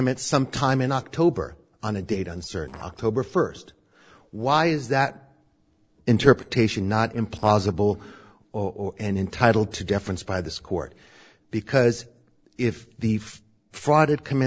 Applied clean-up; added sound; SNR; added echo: neural separator model SepFormer DNS4.